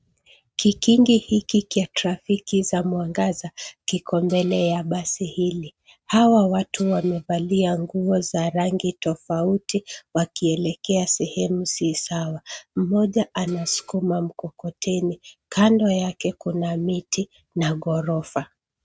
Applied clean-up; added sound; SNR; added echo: neural mask model RNNoise.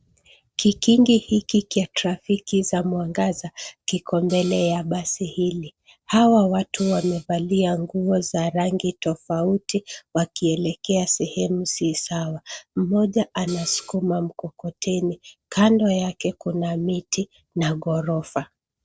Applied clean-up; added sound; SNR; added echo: neural separator model SepFormer DNS4.